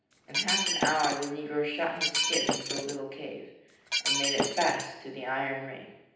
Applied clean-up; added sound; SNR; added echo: none; Shatter; -2 dB; reverberation time 0.9 s.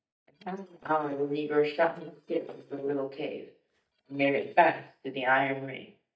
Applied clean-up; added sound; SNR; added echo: neural mask model DeepFilterNet 3.